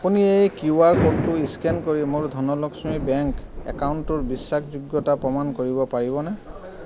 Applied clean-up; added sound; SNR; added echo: none; Thunder / Rain; 8 dB; none.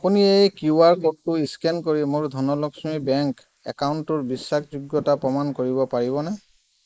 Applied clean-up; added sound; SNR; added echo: neural mask model Resemble Enhance denoiser.